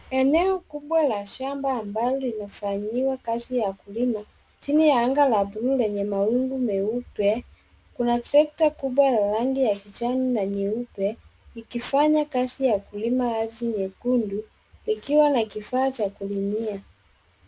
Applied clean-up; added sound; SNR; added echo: none; none; none; none.